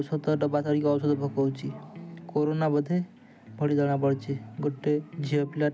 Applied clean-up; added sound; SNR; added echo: none; Electric guitar; 17 dB; none.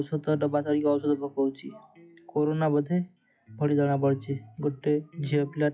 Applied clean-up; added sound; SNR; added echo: classical method log-MMSE.